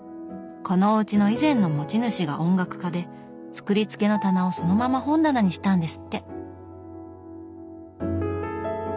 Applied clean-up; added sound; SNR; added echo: none; none; none; none.